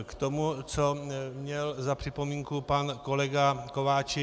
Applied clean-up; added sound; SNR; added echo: none; none; none; none.